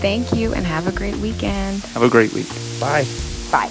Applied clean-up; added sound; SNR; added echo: none; Wind; 16 dB; none.